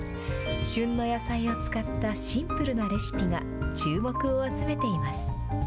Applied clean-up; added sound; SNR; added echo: none; none; none; none.